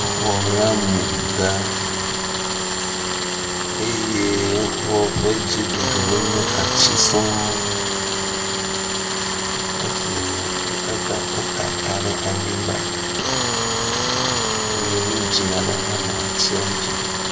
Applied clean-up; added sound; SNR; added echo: none; Tools; -3 dB; reverberation time 1.2 s.